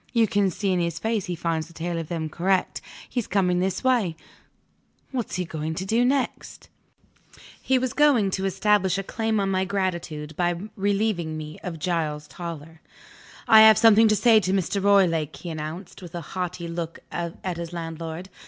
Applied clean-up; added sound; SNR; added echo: none; none; none; none.